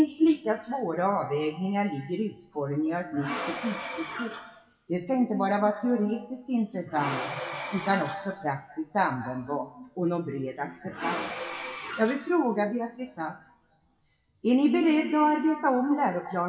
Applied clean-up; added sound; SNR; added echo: classical method WPE with log-MMSE.